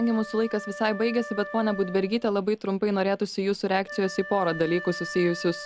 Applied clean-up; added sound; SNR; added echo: none; Wind instrument, woodwind instrument; 14 dB; none.